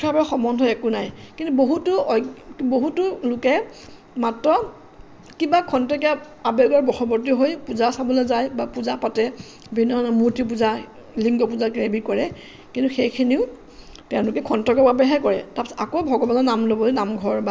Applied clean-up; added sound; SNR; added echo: none; none; none; none.